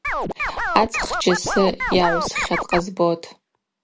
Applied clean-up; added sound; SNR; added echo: none; Scratching (performance technique); 2 dB; none.